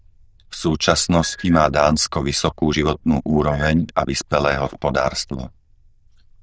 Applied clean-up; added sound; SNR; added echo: neural diffusion model UNIVERSE++.